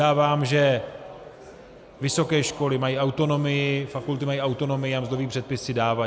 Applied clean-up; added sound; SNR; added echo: none; none; none; none.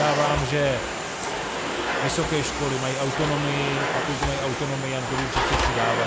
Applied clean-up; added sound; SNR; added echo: none; Domestic sounds, home sounds; 0 dB; none.